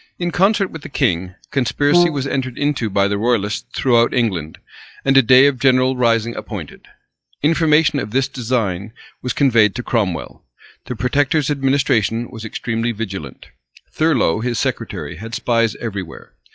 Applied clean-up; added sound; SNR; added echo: classical method log-MMSE.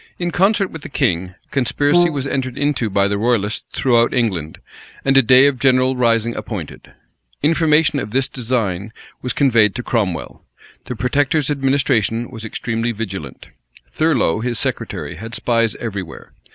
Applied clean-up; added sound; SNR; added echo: none; Brass instrument; 2 dB; none.